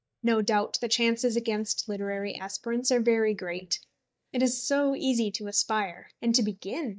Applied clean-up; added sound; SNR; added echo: neural mask model DeepFilterNet 3.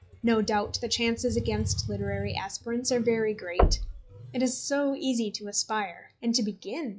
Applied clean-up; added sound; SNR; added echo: classical method log-MMSE.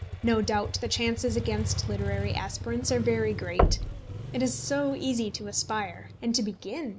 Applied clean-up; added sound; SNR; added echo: none; Motorcycle + Knock; 3 dB; none.